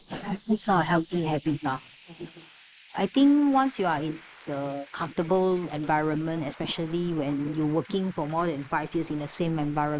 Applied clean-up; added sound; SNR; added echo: neural mask model Resemble Enhance denoiser.